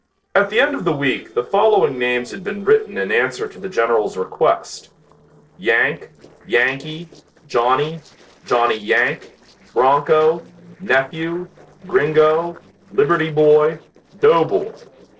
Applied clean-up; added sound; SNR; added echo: neural separator model SepFormer DNS4.